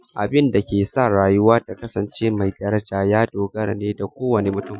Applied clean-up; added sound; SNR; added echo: classical method Wiener filter.